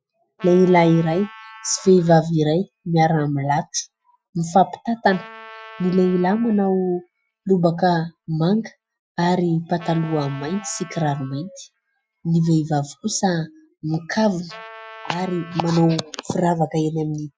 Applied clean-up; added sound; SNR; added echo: classical method Wiener filter.